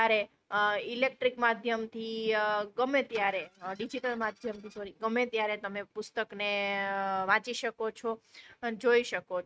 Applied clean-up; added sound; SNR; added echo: neural mask model RNNoise.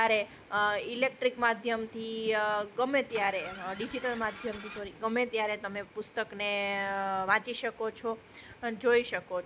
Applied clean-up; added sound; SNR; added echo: none; Engine starting; 15 dB; none.